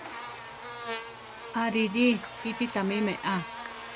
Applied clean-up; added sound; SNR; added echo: none; Buzz; 9 dB; none.